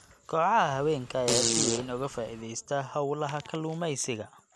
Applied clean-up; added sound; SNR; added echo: none; Fart; 1 dB; none.